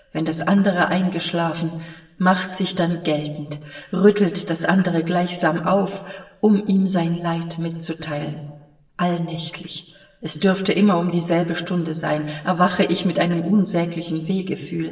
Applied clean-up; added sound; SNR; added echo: none; none; none; reverberation time 1.1 s.